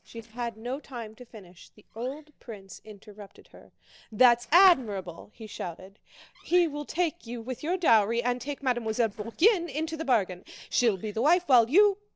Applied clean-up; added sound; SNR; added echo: neural separator model SepFormer DNS4.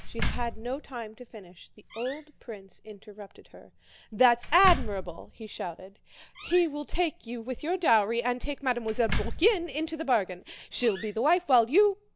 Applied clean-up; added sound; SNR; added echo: none; Slam; 8 dB; none.